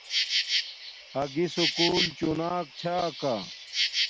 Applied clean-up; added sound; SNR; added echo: none; Insect; 0 dB; none.